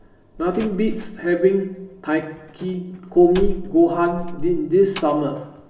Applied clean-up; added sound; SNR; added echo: none; Slam; 10 dB; reverberation time 0.9 s.